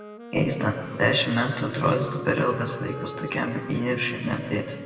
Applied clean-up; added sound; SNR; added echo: none; Wind instrument, woodwind instrument; 15 dB; reverberation time 2.0 s.